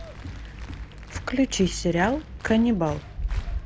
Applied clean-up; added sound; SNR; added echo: none; Applause; 15 dB; none.